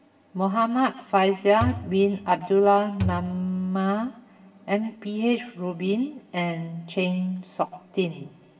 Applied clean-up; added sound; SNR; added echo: none; Thump, thud; 8 dB; reverberation time 2.7 s.